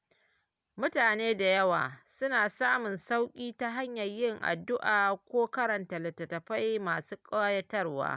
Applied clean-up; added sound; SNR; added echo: none; none; none; none.